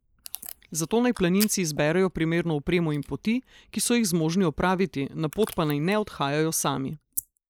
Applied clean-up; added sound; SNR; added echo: neural mask model Resemble Enhance denoiser.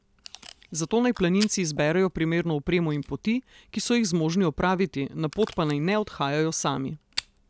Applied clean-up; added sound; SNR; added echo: none; Packing tape, duct tape / Tearing; 16 dB; none.